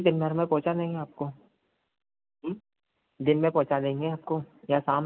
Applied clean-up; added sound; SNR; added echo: none; none; none; none.